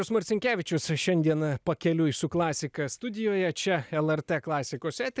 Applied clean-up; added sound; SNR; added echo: none; none; none; none.